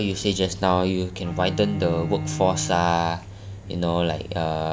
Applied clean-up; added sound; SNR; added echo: none; Bowed string instrument; 10 dB; none.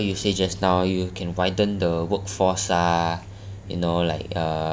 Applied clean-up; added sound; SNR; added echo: none; none; none; none.